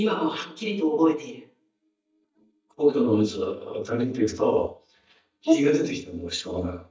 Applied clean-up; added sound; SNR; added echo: neural mask model DeepFilterNet 3.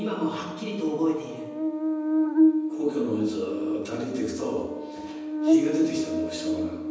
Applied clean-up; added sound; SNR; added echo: none; Buzz; -3 dB; reverberation time 1.1 s.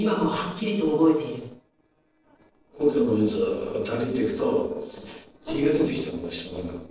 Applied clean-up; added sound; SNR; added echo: neural separator model SepFormer DNS4.